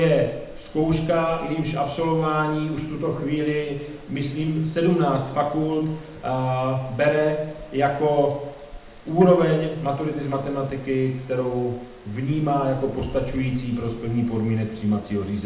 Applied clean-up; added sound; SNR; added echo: none; Rain; 20 dB; reverberation time 0.8 s.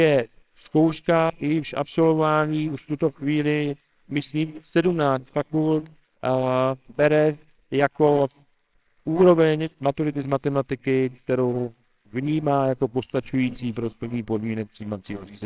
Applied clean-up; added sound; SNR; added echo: neural separator model SepFormer WHAMR!.